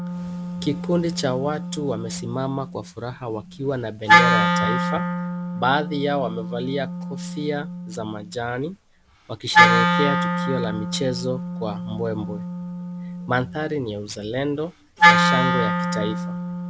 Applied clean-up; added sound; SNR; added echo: none; Wind instrument, woodwind instrument; -4 dB; none.